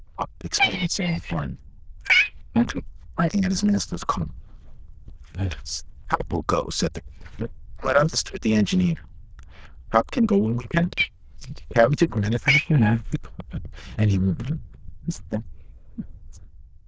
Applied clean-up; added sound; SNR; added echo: neural diffusion model UNIVERSE++.